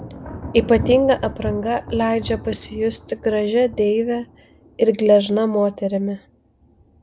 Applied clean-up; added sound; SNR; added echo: none; Thunder; 14 dB; none.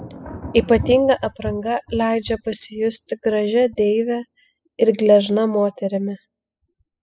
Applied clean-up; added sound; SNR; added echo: classical method spectral subtraction.